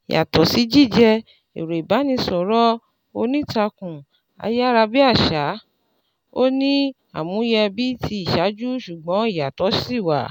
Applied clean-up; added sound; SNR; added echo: none; none; none; none.